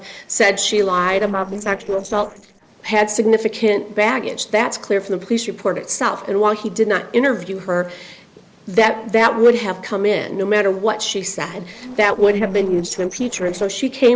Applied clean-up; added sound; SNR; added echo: neural separator model SepFormer DNS4.